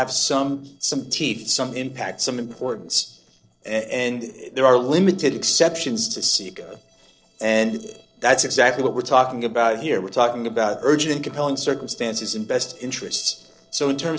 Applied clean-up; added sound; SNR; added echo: neural separator model SepFormer DNS4.